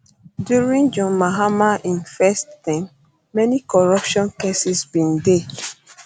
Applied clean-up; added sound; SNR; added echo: none; none; none; none.